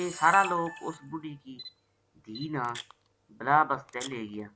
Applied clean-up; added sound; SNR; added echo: none; Camera; 14 dB; none.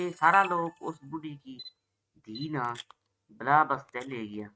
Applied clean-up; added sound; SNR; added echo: neural mask model RNNoise.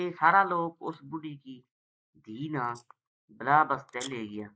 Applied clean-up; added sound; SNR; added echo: neural mask model Resemble Enhance denoiser.